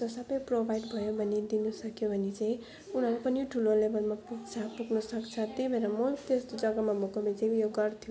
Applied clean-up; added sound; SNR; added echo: none; none; none; none.